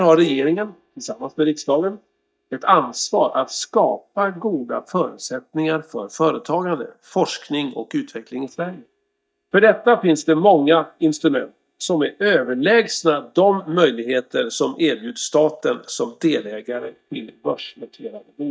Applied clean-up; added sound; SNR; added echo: neural mask model DeepFilterNet 3.